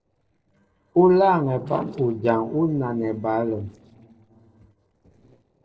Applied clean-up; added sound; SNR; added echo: neural separator model SepFormer DNS4.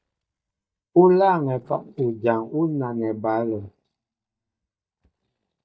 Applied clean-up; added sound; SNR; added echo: neural mask model DeepFilterNet 3.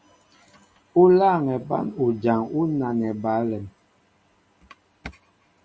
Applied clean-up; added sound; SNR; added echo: none; none; none; none.